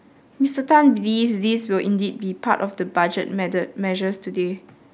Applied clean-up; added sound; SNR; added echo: none; none; none; none.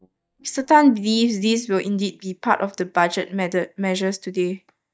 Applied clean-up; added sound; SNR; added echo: neural mask model DeepFilterNet 3.